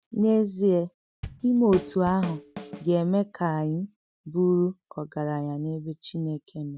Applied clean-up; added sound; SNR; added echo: none; Drum / Drum kit; 12 dB; none.